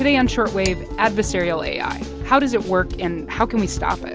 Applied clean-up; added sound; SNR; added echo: none; Drum / Drum kit + Dishes, pots, and pans; 18 dB; none.